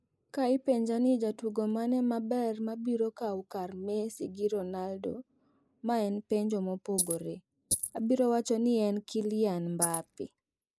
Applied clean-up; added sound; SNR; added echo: neural mask model Resemble Enhance denoiser.